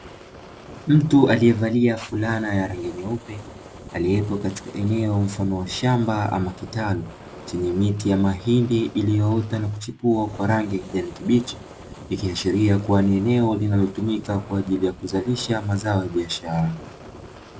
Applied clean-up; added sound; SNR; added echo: none; Fire; 18 dB; none.